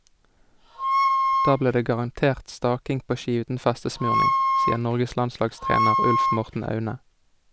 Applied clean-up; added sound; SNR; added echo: none; Wind instrument, woodwind instrument; -2 dB; none.